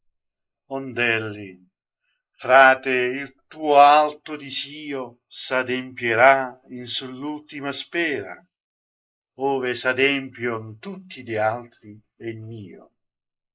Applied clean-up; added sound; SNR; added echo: neural mask model Resemble Enhance denoiser.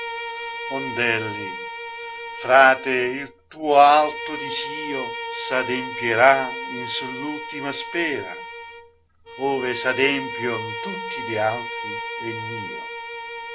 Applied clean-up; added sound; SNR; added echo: none; Bowed string instrument; 8 dB; none.